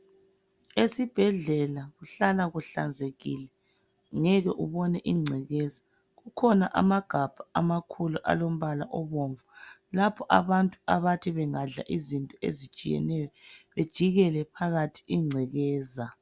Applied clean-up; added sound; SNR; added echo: none; none; none; none.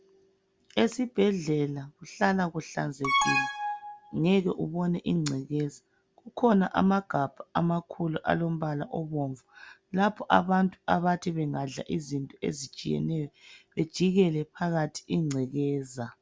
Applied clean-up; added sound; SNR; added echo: none; Alarm; 0 dB; none.